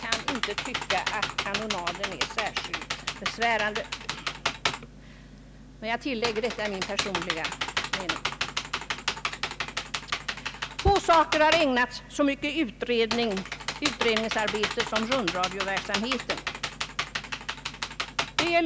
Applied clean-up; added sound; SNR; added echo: none; Computer keyboard; 3 dB; none.